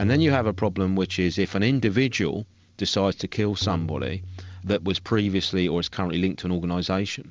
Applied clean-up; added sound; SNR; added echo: none; Tabla; 14 dB; none.